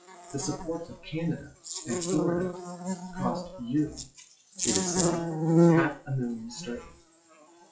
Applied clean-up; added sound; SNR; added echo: classical method WPE with log-MMSE.